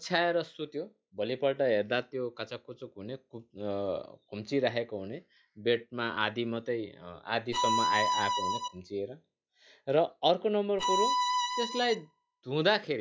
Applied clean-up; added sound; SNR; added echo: classical method log-MMSE.